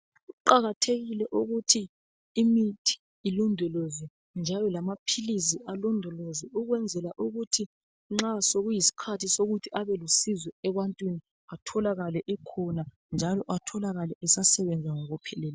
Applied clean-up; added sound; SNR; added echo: none; none; none; none.